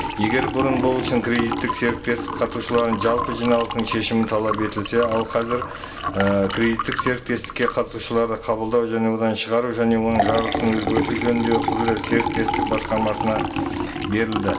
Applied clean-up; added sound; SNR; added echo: none; Liquid; 5 dB; reverberation time 0.2 s.